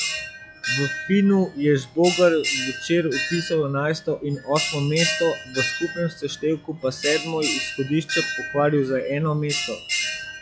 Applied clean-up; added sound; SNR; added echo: classical method log-MMSE.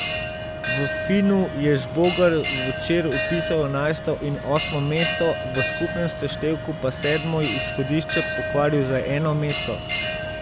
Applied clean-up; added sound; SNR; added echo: none; Bell; 4 dB; none.